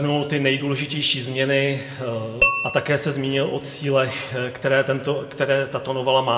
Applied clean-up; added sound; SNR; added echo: none; Tap / Glass; 3 dB; reverberation time 1.7 s.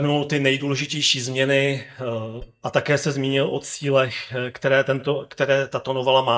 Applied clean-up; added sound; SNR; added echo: neural mask model DeepFilterNet 3.